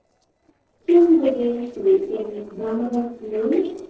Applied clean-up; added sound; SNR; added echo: neural separator model SepFormer DNS4.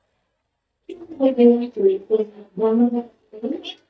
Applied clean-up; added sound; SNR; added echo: neural mask model DeepFilterNet 3.